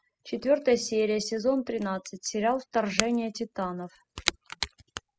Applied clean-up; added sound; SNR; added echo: classical method spectral subtraction.